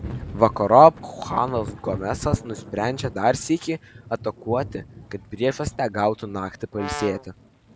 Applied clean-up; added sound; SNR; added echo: none; Brass instrument + Thunder / Rain; 14 dB; none.